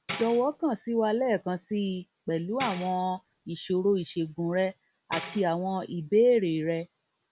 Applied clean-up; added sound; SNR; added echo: none; Tambourine; 15 dB; none.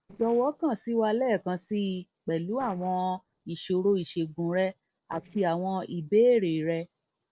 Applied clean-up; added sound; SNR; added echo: neural separator model SepFormer DNS4.